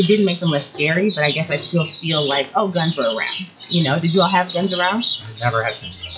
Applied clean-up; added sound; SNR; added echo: classical method WPE with log-MMSE.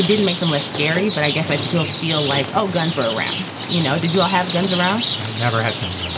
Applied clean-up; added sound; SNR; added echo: none; Rain; 5 dB; reverberation time 0.5 s.